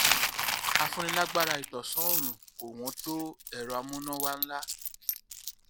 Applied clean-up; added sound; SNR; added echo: none; Coin (dropping); -4 dB; none.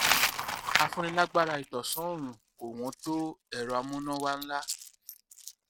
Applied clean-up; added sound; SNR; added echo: neural mask model RNNoise.